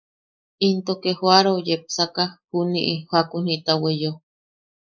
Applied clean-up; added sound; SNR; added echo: neural mask model Resemble Enhance denoiser.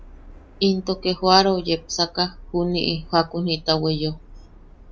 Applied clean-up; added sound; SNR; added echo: none; Subway, metro, underground; 19 dB; none.